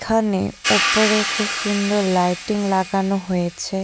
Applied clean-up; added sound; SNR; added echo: none; Hi-hat; 5 dB; none.